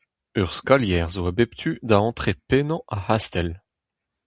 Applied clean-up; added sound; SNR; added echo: none; none; none; none.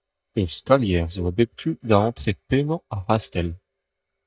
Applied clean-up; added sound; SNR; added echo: neural mask model DeepFilterNet 3.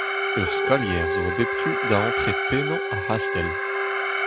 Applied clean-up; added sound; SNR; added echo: none; Brass instrument + Alarm; -2 dB; none.